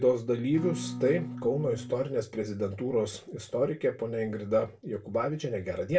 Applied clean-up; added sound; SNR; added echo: none; Acoustic guitar / Strum; 8 dB; reverberation time 0.2 s.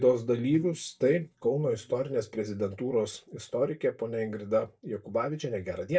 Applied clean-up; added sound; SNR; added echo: neural mask model DeepFilterNet 3.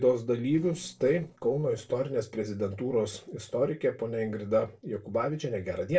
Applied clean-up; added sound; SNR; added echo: neural separator model SepFormer DNS4.